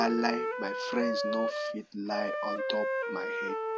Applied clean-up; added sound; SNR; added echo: none; Wind instrument, woodwind instrument; -1 dB; none.